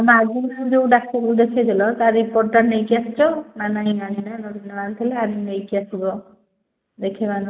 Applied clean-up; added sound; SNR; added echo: neural mask model Resemble Enhance denoiser.